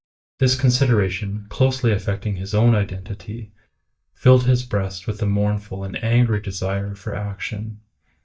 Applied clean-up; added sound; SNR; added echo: neural mask model DeepFilterNet 3.